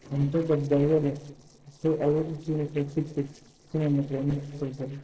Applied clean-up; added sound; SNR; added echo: neural separator model SepFormer DNS4.